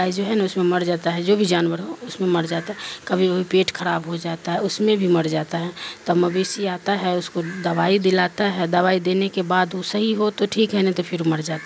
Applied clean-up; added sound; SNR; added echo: none; none; none; none.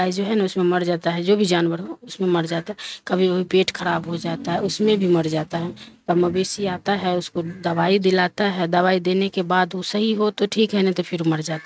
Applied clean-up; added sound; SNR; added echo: neural mask model RNNoise.